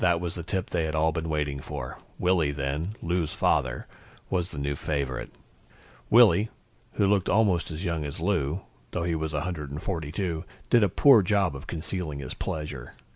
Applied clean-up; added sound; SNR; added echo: none; none; none; none.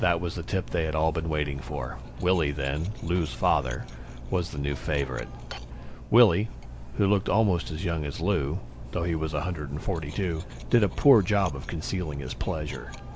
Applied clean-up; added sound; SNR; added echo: none; Cutlery, silverware; 11 dB; none.